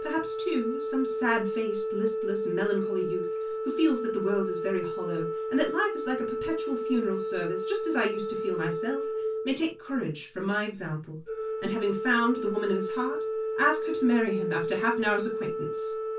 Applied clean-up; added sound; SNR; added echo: none; Organ; 2 dB; reverberation time 0.1 s.